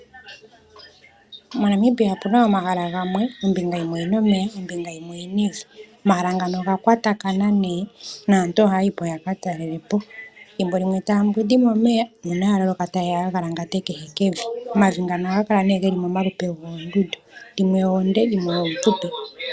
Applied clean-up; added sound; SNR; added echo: none; none; none; none.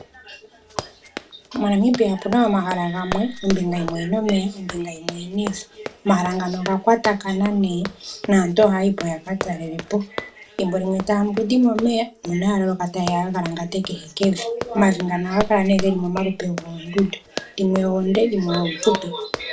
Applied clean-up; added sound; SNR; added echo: none; Run; 13 dB; reverberation time 0.2 s.